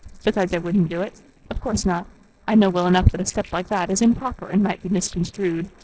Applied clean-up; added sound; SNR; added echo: neural separator model SepFormer DNS4.